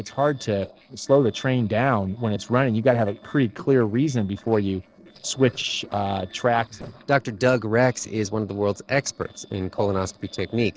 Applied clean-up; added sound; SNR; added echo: neural separator model SepFormer DNS4.